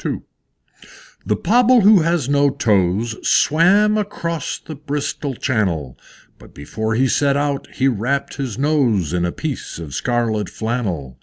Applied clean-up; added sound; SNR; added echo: none; none; none; none.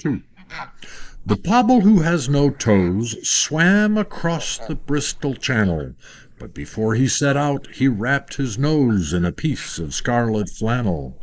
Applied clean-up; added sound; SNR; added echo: neural mask model Resemble Enhance denoiser.